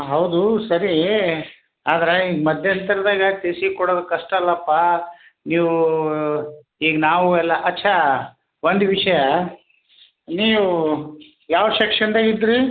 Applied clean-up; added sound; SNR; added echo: none; none; none; none.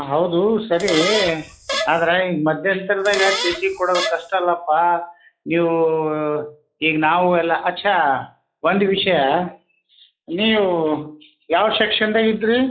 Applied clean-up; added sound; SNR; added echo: classical method log-MMSE.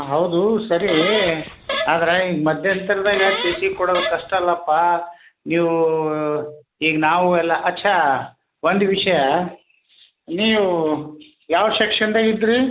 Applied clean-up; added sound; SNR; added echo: none; Fart; 6 dB; none.